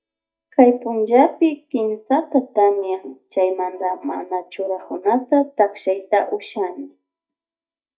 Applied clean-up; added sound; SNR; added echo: neural mask model DeepFilterNet 3.